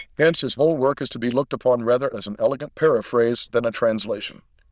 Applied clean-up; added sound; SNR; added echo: neural diffusion model UNIVERSE++.